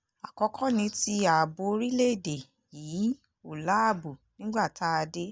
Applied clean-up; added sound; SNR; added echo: none; none; none; none.